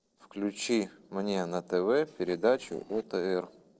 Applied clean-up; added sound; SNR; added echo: neural separator model SepFormer DNS4.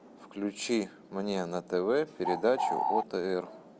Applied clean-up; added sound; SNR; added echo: none; Bird; -1 dB; none.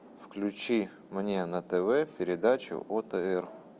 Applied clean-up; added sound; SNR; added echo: none; none; none; none.